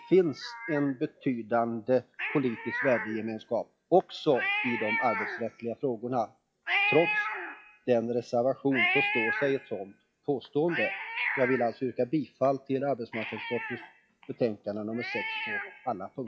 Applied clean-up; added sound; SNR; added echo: classical method log-MMSE.